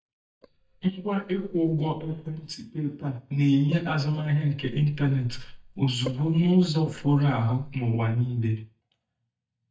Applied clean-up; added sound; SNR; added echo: neural mask model DeepFilterNet 3.